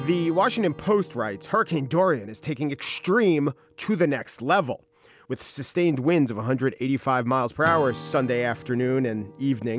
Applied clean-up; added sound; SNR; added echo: none; Acoustic guitar / Strum; 19 dB; none.